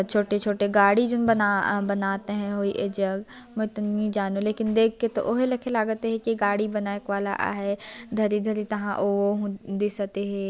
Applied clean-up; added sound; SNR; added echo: none; none; none; none.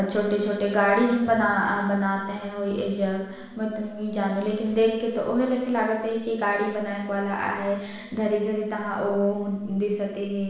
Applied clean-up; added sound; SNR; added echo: none; none; none; reverberation time 0.9 s.